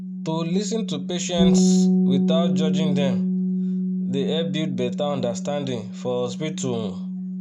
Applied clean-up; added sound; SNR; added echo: none; Bass guitar; -5 dB; none.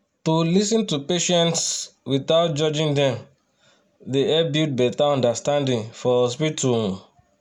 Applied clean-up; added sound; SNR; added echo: none; none; none; none.